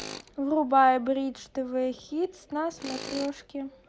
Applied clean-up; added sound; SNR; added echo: none; Tools; 17 dB; none.